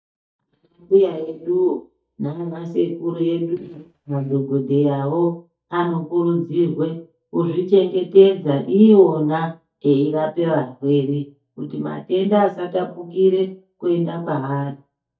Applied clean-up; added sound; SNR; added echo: neural mask model DeepFilterNet 3.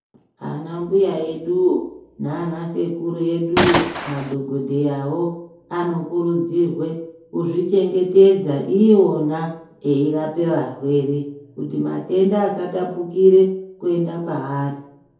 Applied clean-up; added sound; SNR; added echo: none; Gunshot, gunfire; 1 dB; reverberation time 2.3 s.